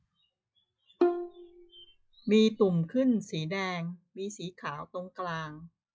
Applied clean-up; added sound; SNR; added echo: classical method log-MMSE.